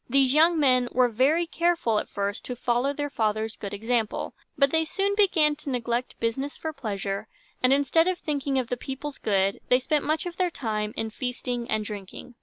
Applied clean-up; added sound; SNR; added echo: none; none; none; none.